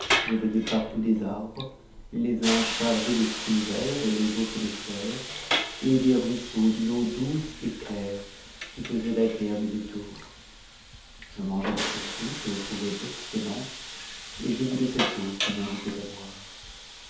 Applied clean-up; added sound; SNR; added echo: none; Hiss; 6 dB; reverberation time 0.6 s.